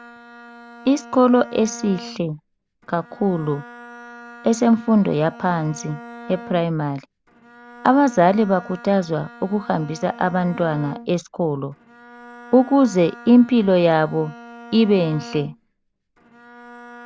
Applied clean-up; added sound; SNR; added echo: none; Bowed string instrument; 19 dB; none.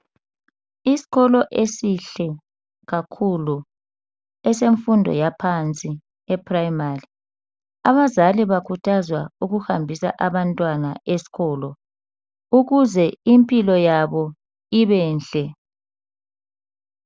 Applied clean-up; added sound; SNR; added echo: none; none; none; none.